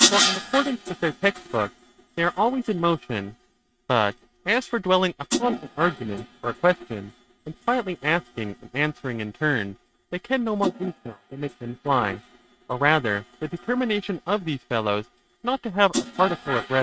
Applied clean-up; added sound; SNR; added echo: neural mask model RNNoise.